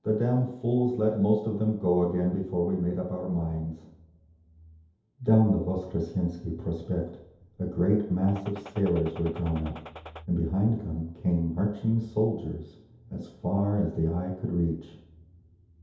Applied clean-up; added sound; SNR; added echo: none; Gunshot, gunfire; 17 dB; reverberation time 0.8 s.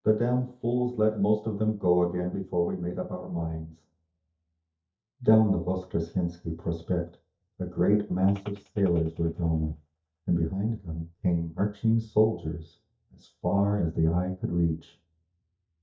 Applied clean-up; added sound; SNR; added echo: neural mask model DeepFilterNet 3.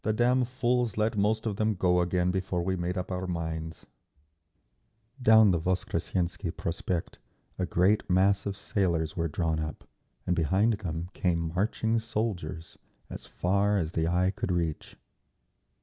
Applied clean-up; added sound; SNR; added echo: none; none; none; none.